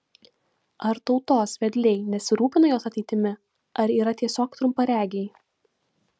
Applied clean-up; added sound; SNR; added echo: none; none; none; none.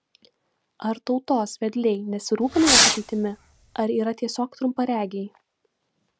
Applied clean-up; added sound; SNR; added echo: none; Fireworks; -4 dB; none.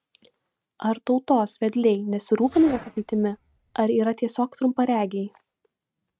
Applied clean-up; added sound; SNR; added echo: neural mask model RNNoise.